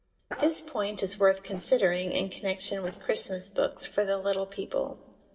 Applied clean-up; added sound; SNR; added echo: neural separator model SepFormer DNS4.